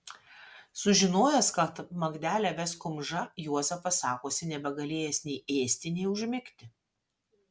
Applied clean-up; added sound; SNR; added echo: none; none; none; none.